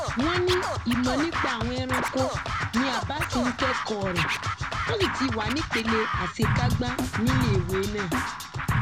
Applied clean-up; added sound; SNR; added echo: none; Scratching (performance technique); -2 dB; none.